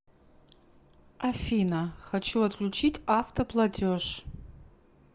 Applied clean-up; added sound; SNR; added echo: none; none; none; none.